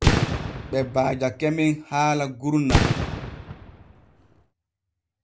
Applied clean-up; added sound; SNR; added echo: none; Fireworks; -1 dB; none.